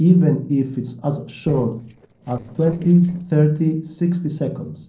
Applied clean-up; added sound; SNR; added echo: neural separator model SepFormer DNS4.